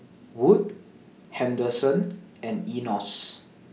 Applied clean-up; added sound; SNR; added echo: none; none; none; none.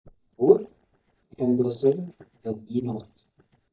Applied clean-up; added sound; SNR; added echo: neural mask model DeepFilterNet 3.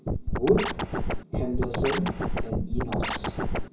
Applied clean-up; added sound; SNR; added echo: none; Scratching (performance technique); -3 dB; reverberation time 0.5 s.